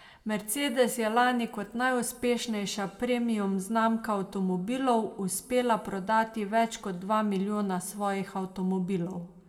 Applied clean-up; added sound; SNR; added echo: none; none; none; reverberation time 2.0 s.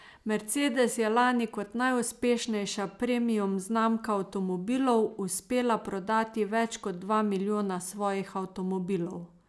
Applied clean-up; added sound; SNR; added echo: none; none; none; none.